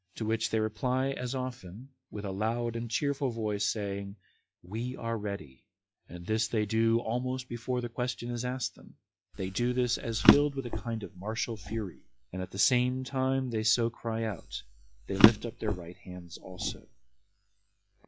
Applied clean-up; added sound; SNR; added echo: classical method log-MMSE.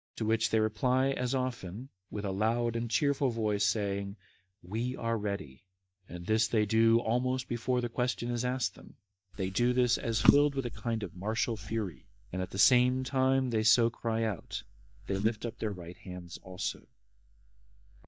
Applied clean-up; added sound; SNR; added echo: neural mask model DeepFilterNet 3.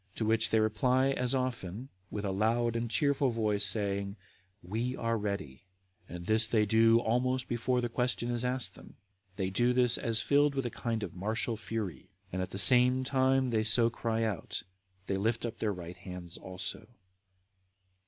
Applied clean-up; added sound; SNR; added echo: none; none; none; none.